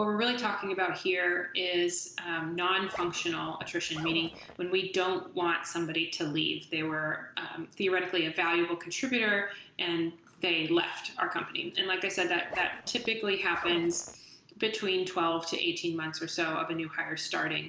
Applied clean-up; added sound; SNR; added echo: none; Zipper (clothing); 14 dB; none.